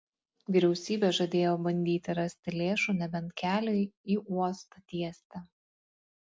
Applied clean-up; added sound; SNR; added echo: none; none; none; none.